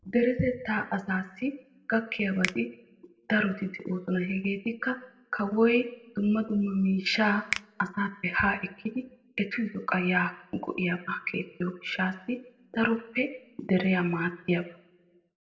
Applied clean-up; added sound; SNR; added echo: none; Finger snapping; 13 dB; reverberation time 0.6 s.